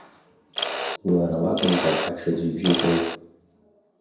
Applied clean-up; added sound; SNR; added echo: none; Mechanisms; 5 dB; reverberation time 0.7 s.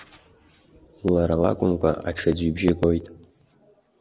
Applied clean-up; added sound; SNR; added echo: none; none; none; none.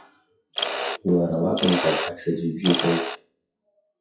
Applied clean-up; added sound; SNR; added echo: classical method WPE with log-MMSE.